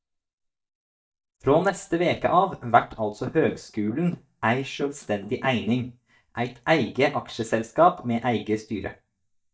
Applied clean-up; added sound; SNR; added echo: neural mask model DeepFilterNet 3.